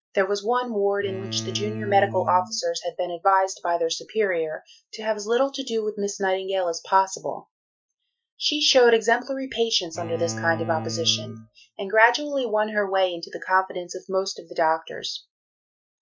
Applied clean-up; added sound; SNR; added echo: classical method Wiener filter.